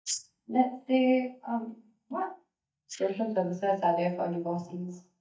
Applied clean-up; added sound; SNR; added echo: neural mask model DeepFilterNet 3.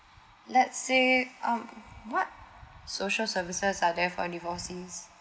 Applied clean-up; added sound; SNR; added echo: none; none; none; none.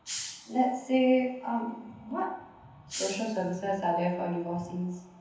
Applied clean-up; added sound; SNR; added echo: none; Hiss; 14 dB; reverberation time 0.7 s.